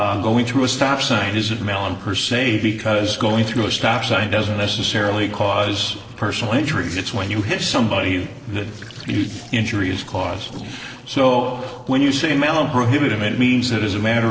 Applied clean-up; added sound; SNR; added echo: neural separator model SepFormer DNS4.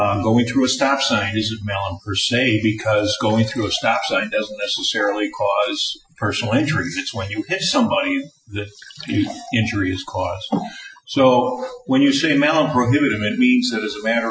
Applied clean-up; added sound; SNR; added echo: classical method Wiener filter.